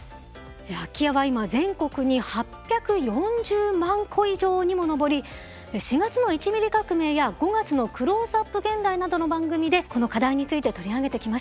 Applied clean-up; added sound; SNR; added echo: none; none; none; none.